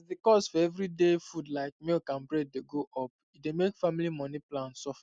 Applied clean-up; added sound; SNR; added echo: none; none; none; none.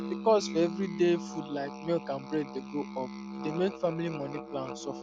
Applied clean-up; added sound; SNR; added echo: none; Musical instrument; 8 dB; none.